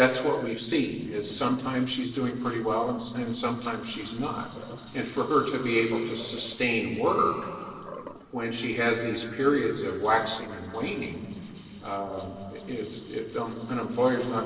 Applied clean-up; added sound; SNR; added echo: neural separator model SepFormer DNS4.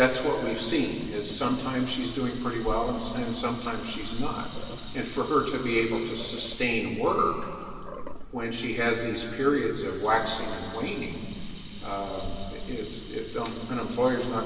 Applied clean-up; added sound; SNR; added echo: none; Sink (filling or washing) / Water tap, faucet; 19 dB; reverberation time 2.6 s.